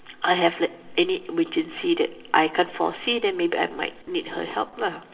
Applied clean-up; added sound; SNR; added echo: none; none; none; reverberation time 2.2 s.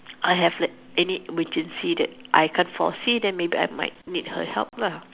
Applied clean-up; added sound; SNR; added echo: none; none; none; none.